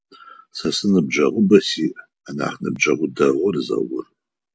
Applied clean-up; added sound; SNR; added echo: none; none; none; none.